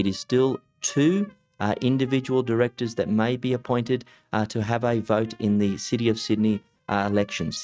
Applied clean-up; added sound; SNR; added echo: neural mask model RNNoise.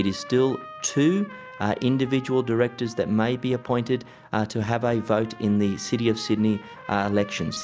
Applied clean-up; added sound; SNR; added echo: none; Trumpet; 19 dB; none.